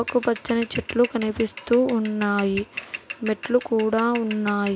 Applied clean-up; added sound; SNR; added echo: none; Mechanisms / Bicycle; 10 dB; none.